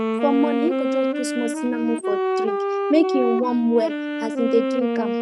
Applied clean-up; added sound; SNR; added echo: neural mask model RNNoise.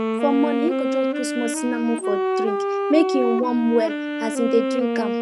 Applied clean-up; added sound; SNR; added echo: none; Wind instrument, woodwind instrument; 0 dB; none.